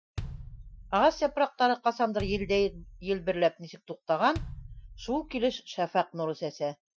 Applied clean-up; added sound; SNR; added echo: classical method Wiener filter.